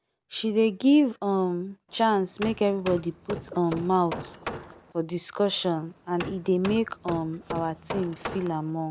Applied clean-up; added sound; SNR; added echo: none; Hammer; 12 dB; none.